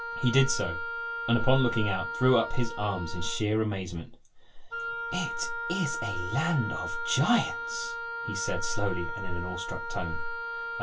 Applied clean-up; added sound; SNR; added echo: none; Wind instrument, woodwind instrument; 6 dB; reverberation time 0.2 s.